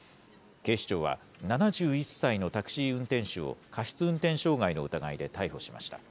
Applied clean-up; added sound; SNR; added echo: none; none; none; none.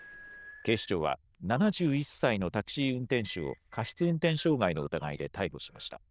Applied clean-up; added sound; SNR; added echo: neural diffusion model UNIVERSE++.